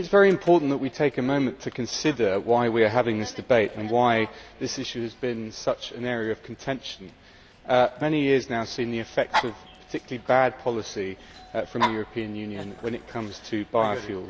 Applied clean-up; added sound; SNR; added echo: none; Dog; 13 dB; none.